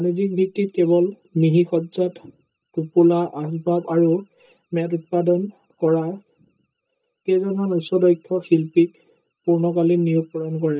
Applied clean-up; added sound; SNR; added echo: neural mask model DeepFilterNet 3.